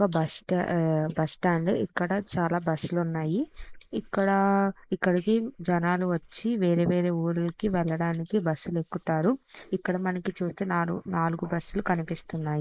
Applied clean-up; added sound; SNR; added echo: neural mask model Resemble Enhance denoiser.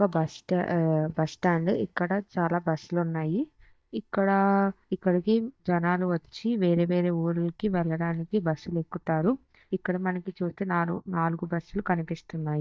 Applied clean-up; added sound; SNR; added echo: neural mask model DeepFilterNet 3.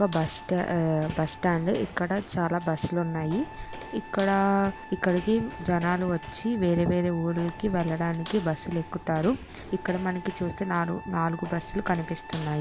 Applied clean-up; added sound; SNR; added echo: none; Wind instrument, woodwind instrument + Walk, footsteps; 14 dB; none.